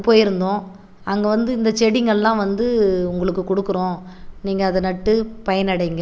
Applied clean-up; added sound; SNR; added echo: none; none; none; none.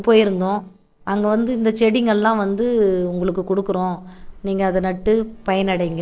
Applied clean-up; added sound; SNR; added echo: neural separator model SepFormer DNS4.